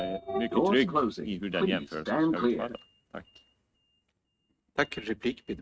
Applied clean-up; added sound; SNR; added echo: neural mask model RNNoise.